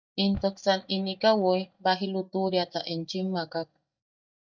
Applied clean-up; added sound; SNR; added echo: neural mask model DeepFilterNet 3.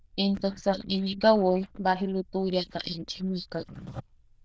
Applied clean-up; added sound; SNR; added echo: neural diffusion model UNIVERSE++.